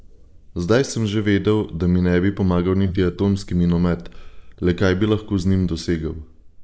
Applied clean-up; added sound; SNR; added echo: neural mask model Resemble Enhance denoiser.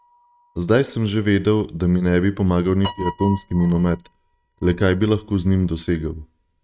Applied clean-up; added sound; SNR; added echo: neural mask model RNNoise.